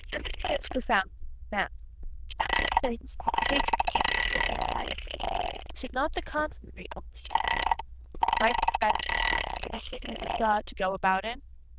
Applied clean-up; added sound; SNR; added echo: neural diffusion model UNIVERSE++.